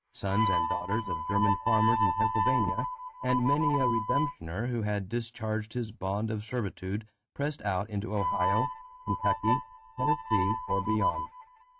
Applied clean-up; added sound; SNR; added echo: neural mask model RNNoise.